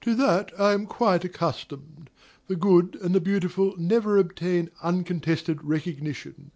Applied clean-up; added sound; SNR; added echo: none; none; none; none.